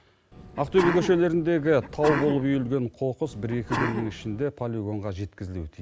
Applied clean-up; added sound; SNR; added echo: none; Sneeze; 7 dB; none.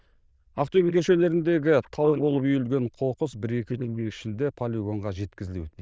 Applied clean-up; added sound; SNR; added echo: neural diffusion model UNIVERSE++.